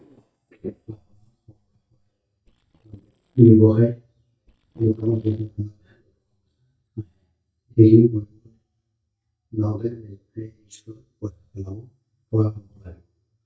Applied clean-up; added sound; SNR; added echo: neural mask model DeepFilterNet 3.